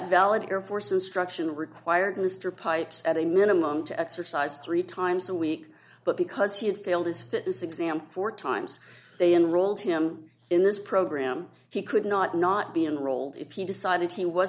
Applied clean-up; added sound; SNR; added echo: none; none; none; none.